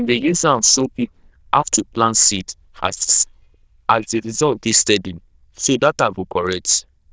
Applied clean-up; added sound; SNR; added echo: neural diffusion model UNIVERSE++.